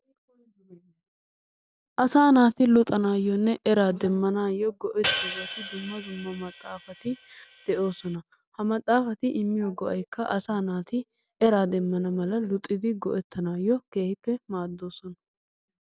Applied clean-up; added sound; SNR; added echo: none; Hi-hat; 9 dB; none.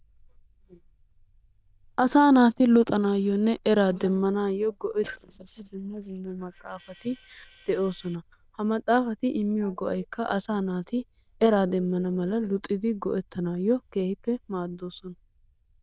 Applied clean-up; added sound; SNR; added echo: neural diffusion model UNIVERSE++.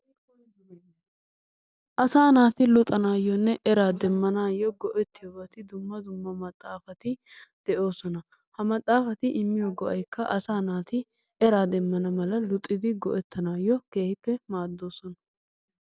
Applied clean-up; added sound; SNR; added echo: none; none; none; none.